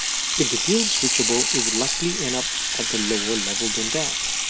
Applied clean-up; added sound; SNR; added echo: none; Sink (filling or washing) / Water tap, faucet; -4 dB; none.